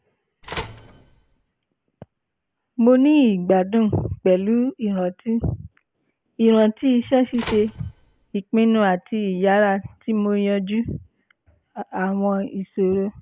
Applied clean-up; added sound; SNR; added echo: none; Telephone; 15 dB; none.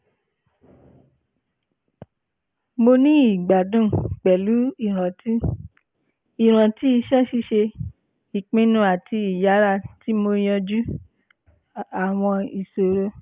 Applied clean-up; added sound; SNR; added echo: none; none; none; none.